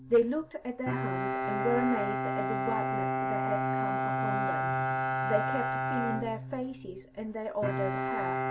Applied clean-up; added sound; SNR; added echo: none; Bowed string instrument; -2 dB; none.